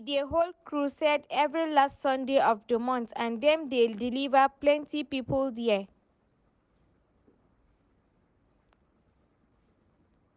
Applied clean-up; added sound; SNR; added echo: none; none; none; none.